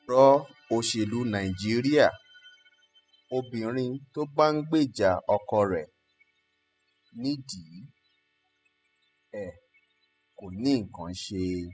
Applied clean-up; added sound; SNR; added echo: classical method spectral subtraction.